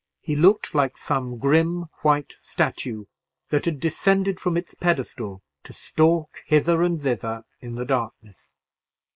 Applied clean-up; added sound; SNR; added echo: neural mask model Resemble Enhance denoiser.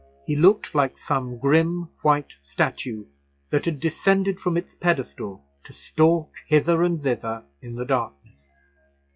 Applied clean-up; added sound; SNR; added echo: classical method log-MMSE.